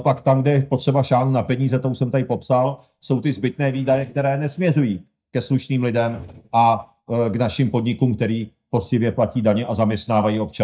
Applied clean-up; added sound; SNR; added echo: neural mask model DeepFilterNet 3.